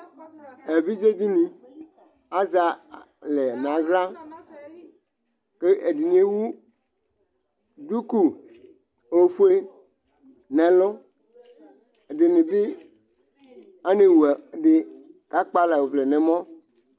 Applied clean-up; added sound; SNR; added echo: none; none; none; none.